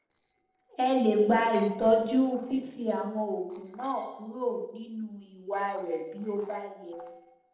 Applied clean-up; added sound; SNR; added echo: neural separator model SepFormer DNS4.